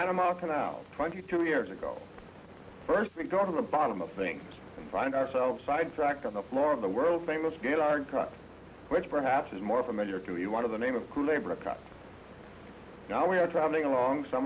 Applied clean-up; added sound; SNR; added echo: none; none; none; none.